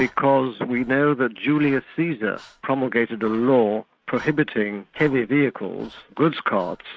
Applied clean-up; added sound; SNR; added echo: neural mask model RNNoise.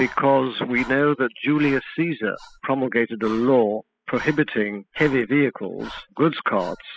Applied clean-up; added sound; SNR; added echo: classical method spectral subtraction.